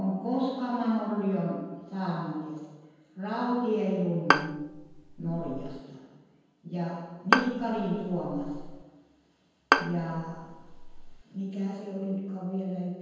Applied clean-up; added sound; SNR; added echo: none; Bowed string instrument; -1 dB; reverberation time 1.2 s.